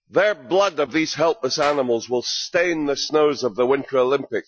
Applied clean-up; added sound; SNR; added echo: classical method Wiener filter.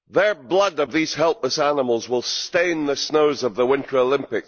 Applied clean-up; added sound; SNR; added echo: neural mask model Resemble Enhance denoiser.